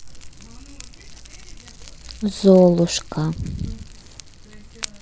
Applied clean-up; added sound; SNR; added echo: none; Fire; 17 dB; none.